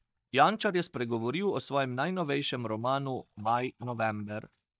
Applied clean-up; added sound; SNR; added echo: neural mask model DeepFilterNet 3.